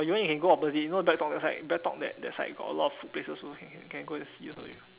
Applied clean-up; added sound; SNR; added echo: none; none; none; none.